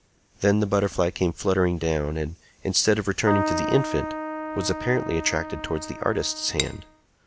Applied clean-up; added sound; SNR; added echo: none; Keyboard (musical) + Cutlery, silverware / Dishes, pots, and pans; 5 dB; none.